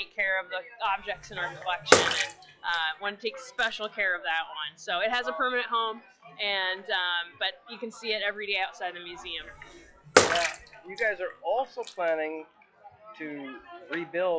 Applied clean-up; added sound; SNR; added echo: classical method log-MMSE.